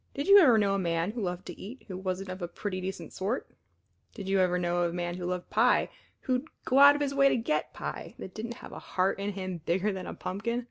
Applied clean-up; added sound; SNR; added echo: none; none; none; none.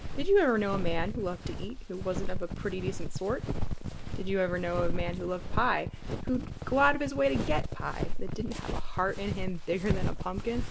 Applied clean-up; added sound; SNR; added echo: none; Walk, footsteps; 0 dB; none.